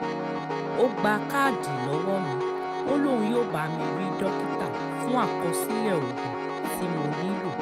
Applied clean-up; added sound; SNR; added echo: none; Piano; 0 dB; none.